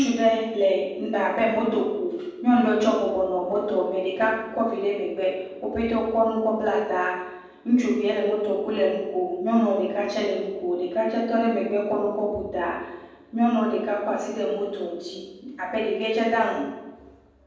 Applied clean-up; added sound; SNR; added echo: none; none; none; reverberation time 1.2 s.